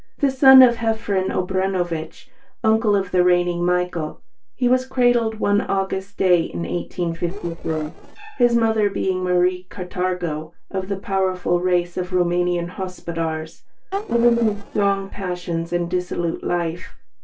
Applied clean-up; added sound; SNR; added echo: neural separator model SepFormer DNS4.